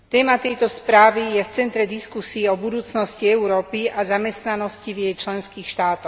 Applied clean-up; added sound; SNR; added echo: none; none; none; none.